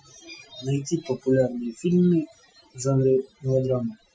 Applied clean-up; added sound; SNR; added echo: classical method Wiener filter.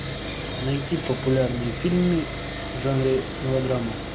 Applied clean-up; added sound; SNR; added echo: none; Sawing; 6 dB; none.